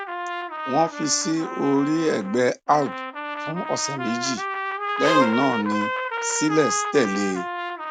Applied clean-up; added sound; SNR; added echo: none; Bowed string instrument + Trumpet; 4 dB; none.